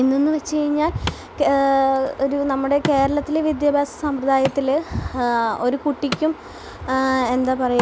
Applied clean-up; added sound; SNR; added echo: none; Wood; 15 dB; none.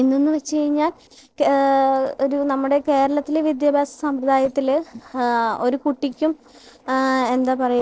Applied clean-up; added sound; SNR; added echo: neural separator model SepFormer DNS4.